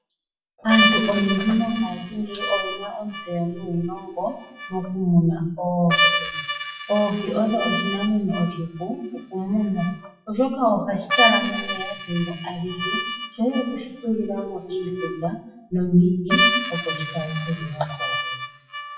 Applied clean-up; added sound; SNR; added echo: classical method WPE with log-MMSE.